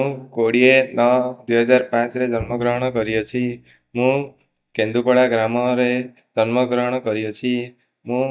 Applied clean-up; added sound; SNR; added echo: neural mask model DeepFilterNet 3.